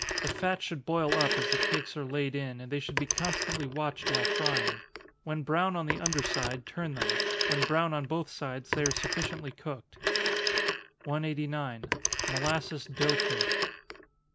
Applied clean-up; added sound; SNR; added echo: none; Telephone; -1 dB; none.